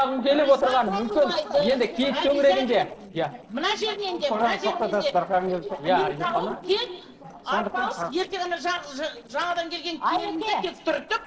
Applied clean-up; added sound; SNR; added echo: neural separator model SepFormer DNS4.